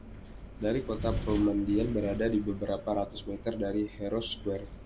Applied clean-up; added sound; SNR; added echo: none; Wind; 8 dB; none.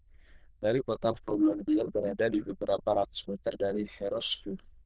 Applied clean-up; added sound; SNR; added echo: neural diffusion model UNIVERSE++.